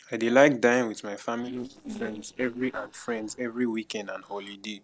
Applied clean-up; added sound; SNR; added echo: neural separator model SepFormer DNS4.